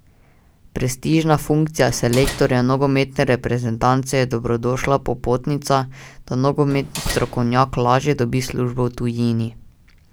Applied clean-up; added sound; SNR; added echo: none; Slam; 10 dB; none.